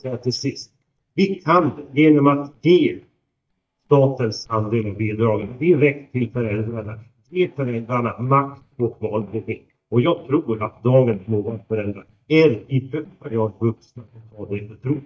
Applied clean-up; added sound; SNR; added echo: neural mask model DeepFilterNet 3.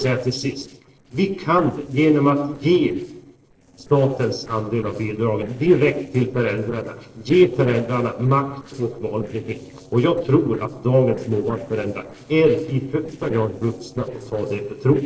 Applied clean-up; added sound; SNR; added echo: neural separator model SepFormer DNS4.